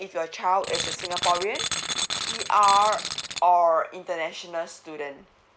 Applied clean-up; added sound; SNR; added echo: none; Tools; 5 dB; none.